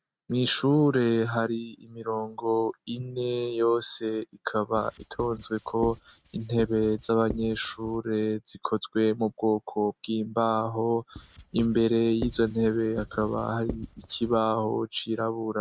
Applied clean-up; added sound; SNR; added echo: neural mask model RNNoise.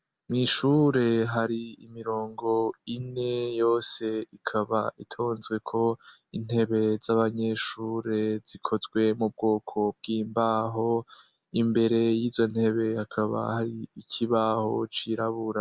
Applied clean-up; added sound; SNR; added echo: none; none; none; none.